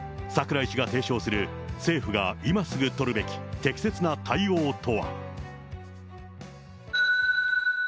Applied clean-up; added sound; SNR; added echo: none; none; none; none.